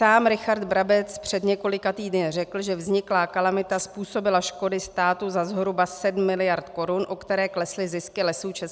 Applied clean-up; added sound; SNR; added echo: none; none; none; none.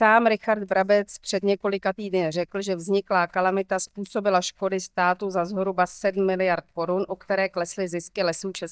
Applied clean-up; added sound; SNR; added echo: neural mask model DeepFilterNet 3.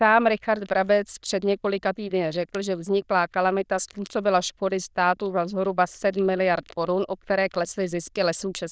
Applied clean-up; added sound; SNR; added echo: neural diffusion model UNIVERSE++.